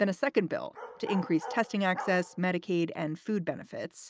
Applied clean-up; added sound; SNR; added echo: none; Bark; 13 dB; none.